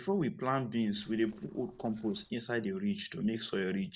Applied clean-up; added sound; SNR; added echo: neural separator model SepFormer DNS4.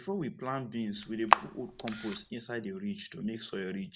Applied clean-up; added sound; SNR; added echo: none; Camera; -5 dB; none.